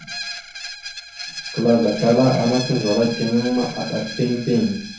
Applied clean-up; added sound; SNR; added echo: none; Screech; 12 dB; reverberation time 0.6 s.